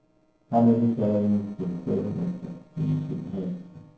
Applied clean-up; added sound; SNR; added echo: neural separator model SepFormer DNS4.